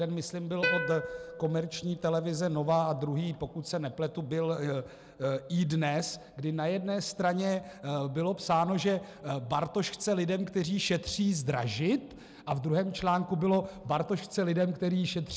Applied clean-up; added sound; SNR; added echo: none; Plucked string instrument; 7 dB; none.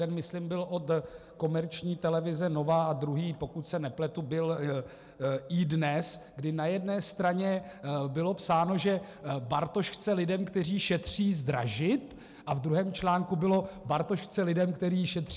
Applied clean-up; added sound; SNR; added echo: none; none; none; none.